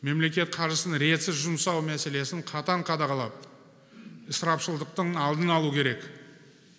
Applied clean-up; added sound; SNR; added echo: none; none; none; none.